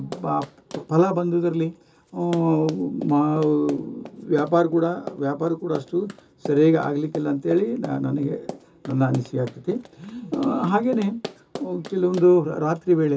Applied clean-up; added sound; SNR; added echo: none; Run; 17 dB; reverberation time 0.2 s.